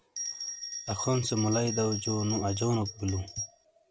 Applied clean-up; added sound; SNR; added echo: none; Bell; 8 dB; none.